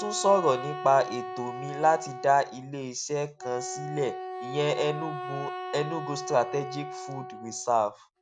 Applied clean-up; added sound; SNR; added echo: none; Wind instrument, woodwind instrument; 9 dB; none.